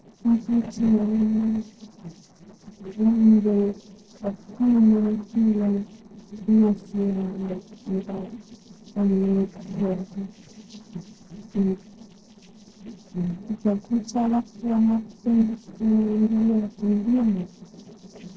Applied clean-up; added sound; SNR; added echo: neural separator model SepFormer DNS4.